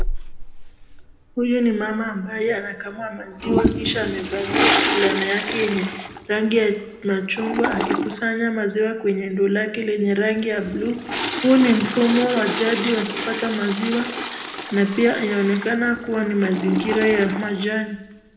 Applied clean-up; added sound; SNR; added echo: none; Toilet flush; 5 dB; reverberation time 0.9 s.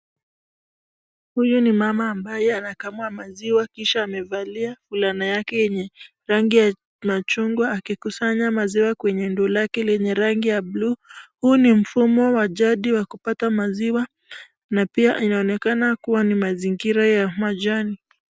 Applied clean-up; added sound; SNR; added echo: none; none; none; none.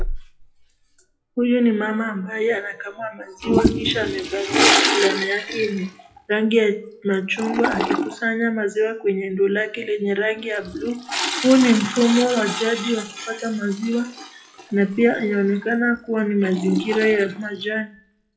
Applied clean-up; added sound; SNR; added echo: classical method WPE with log-MMSE.